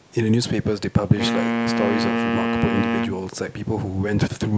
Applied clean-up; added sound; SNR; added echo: none; Wind instrument, woodwind instrument; 1 dB; none.